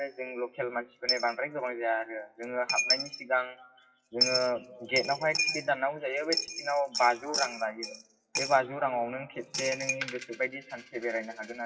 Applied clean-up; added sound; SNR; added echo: classical method WPE with log-MMSE.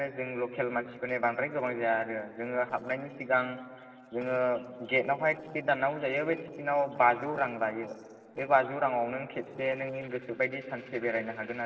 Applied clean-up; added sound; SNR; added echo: neural separator model SepFormer DNS4.